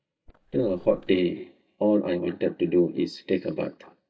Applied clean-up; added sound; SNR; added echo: neural mask model DeepFilterNet 3.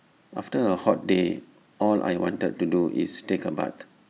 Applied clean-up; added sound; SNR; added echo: none; none; none; none.